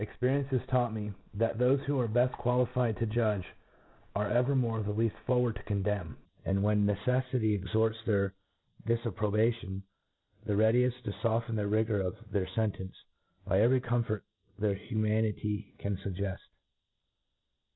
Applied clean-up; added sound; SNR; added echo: none; none; none; none.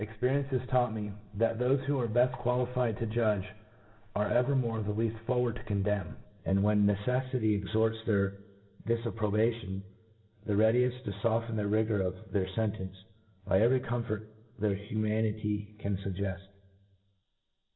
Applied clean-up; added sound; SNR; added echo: none; none; none; reverberation time 0.6 s.